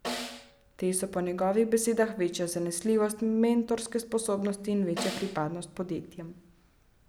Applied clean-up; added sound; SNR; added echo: none; Snare drum; 11 dB; none.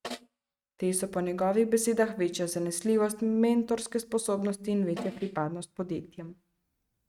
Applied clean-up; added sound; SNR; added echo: neural mask model RNNoise.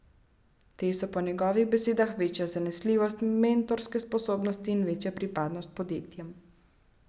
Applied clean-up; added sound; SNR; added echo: none; none; none; none.